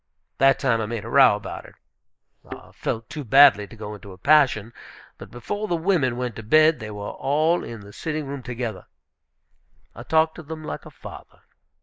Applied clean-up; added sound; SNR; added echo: neural mask model Resemble Enhance denoiser.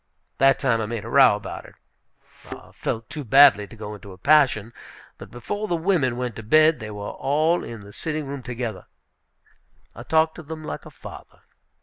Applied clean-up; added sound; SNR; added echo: none; Thump, thud; 15 dB; none.